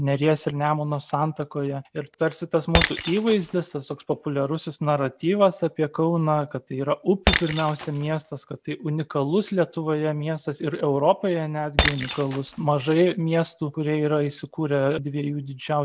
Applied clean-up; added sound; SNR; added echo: none; Shatter; 7 dB; none.